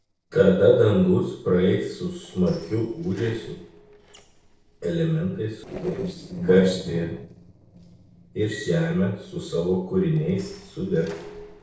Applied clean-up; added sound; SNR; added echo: neural separator model SepFormer DNS4.